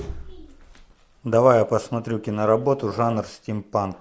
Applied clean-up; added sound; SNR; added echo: none; none; none; none.